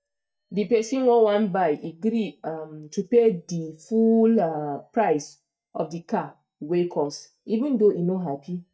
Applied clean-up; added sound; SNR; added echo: neural mask model DeepFilterNet 3.